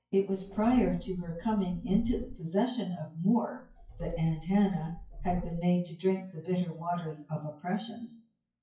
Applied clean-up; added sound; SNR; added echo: classical method WPE with log-MMSE.